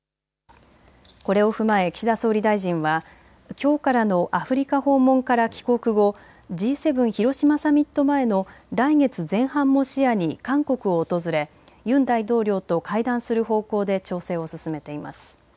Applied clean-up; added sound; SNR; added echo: none; none; none; none.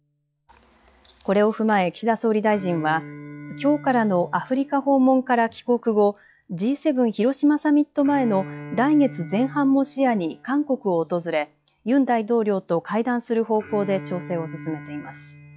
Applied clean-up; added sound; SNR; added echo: classical method log-MMSE.